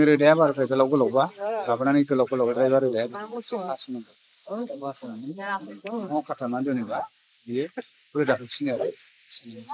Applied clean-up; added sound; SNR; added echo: neural mask model Resemble Enhance denoiser.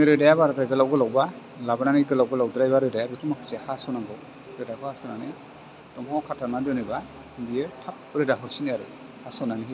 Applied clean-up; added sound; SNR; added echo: none; none; none; none.